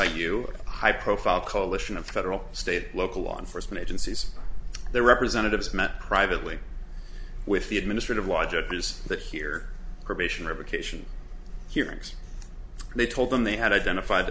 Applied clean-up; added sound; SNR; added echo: none; none; none; none.